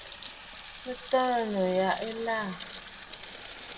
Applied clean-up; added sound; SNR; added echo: none; Sink (filling or washing) / Water tap, faucet; 10 dB; reverberation time 1.2 s.